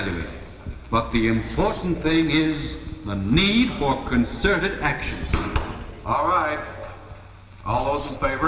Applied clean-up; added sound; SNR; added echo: none; Screech; 18 dB; reverberation time 2.0 s.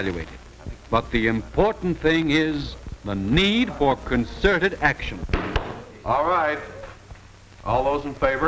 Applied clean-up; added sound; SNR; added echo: none; none; none; none.